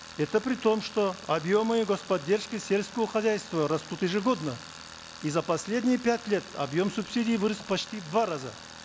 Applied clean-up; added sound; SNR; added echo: none; Tools; 17 dB; none.